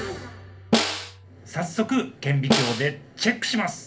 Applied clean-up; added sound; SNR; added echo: none; Snare drum; 0 dB; reverberation time 0.3 s.